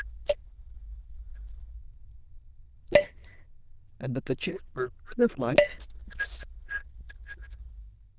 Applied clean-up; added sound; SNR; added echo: neural diffusion model UNIVERSE++.